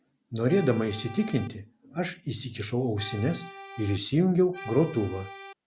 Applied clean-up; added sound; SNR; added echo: none; Accordion; 13 dB; none.